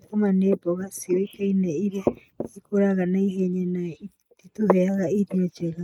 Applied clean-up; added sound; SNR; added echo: neural mask model Resemble Enhance denoiser.